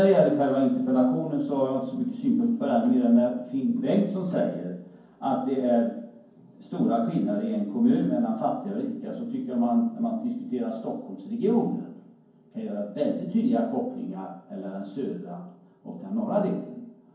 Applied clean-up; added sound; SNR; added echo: none; none; none; reverberation time 0.9 s.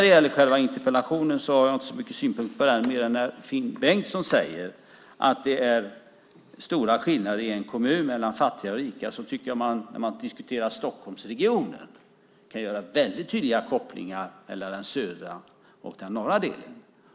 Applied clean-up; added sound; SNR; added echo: none; none; none; none.